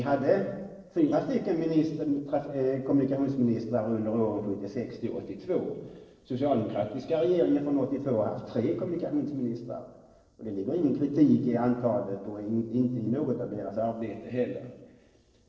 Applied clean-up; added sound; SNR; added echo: neural separator model SepFormer DNS4.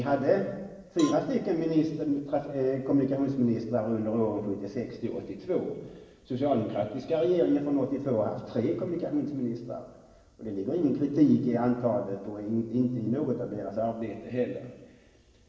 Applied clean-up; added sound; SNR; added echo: none; Cowbell; 18 dB; reverberation time 1.1 s.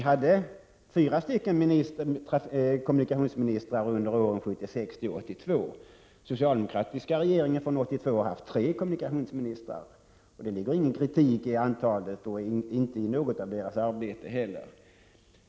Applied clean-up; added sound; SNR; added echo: none; none; none; none.